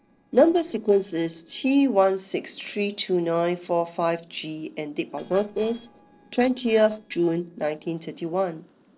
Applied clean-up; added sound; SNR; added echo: neural separator model SepFormer DNS4.